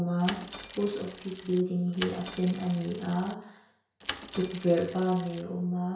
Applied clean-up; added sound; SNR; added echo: none; Mechanisms / Bicycle; 4 dB; reverberation time 0.5 s.